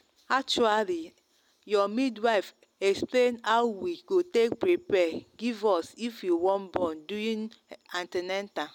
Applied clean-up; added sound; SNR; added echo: none; none; none; none.